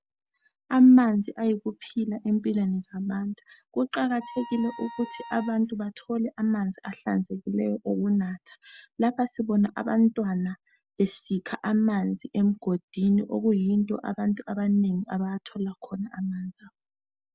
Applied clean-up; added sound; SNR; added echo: none; Wind instrument, woodwind instrument; 16 dB; none.